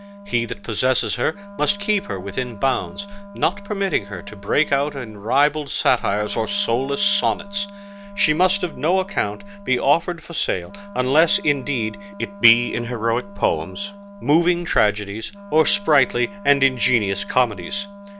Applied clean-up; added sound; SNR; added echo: none; Wind instrument, woodwind instrument; 17 dB; none.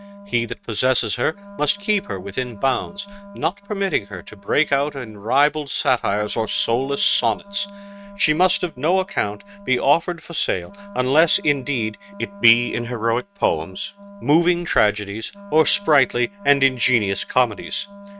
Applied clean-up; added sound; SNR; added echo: neural mask model RNNoise.